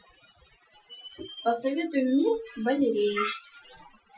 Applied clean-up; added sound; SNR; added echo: classical method Wiener filter.